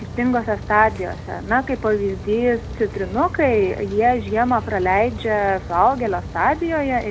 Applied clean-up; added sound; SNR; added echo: none; Rain; 12 dB; none.